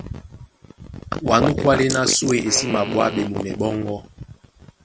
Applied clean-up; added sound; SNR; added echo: none; Fart; 13 dB; none.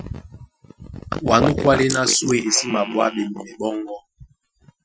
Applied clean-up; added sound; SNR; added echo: classical method Wiener filter.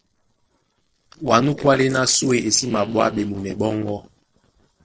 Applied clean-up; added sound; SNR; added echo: neural separator model SepFormer DNS4.